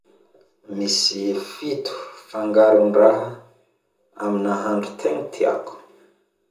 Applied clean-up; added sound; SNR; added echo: none; none; none; reverberation time 0.5 s.